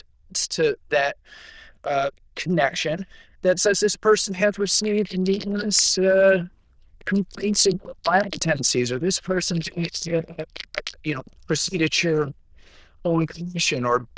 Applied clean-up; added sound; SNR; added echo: neural diffusion model UNIVERSE++.